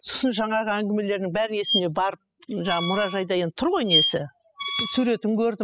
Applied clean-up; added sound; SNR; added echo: classical method spectral subtraction.